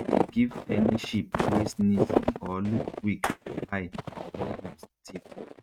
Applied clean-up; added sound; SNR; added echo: neural mask model RNNoise.